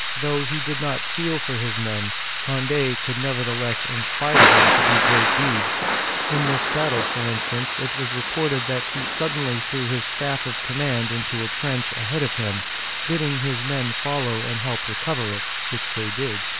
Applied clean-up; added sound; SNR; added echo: none; Thunder / Rain; -4 dB; none.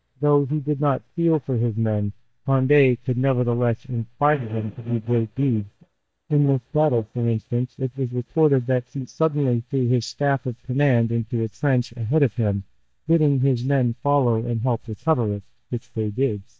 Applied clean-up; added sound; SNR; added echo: neural mask model DeepFilterNet 3.